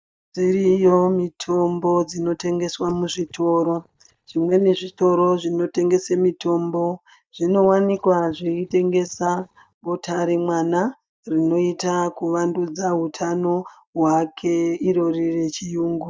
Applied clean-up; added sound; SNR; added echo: neural mask model DeepFilterNet 3.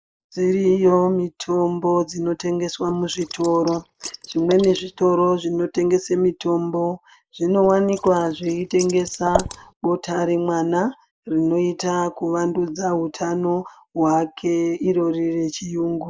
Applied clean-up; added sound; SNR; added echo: neural mask model Resemble Enhance denoiser.